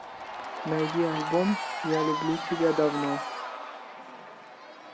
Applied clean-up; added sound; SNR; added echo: none; Crowd / Cheering; 5 dB; none.